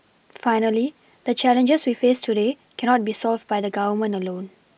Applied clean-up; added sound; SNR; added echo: none; none; none; none.